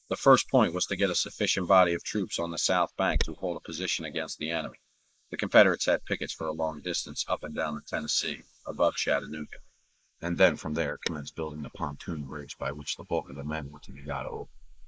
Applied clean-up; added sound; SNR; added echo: neural mask model Resemble Enhance denoiser.